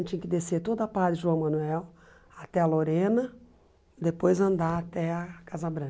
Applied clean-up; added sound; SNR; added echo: none; none; none; none.